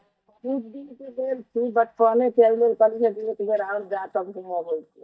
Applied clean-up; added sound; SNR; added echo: neural mask model DeepFilterNet 3.